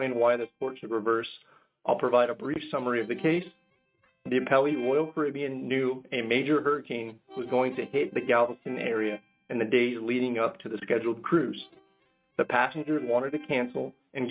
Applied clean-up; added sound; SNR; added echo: neural mask model RNNoise.